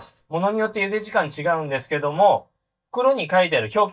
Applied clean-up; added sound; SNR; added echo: neural mask model DeepFilterNet 3.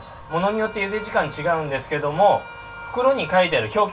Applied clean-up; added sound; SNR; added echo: none; Wind instrument, woodwind instrument; 19 dB; reverberation time 0.2 s.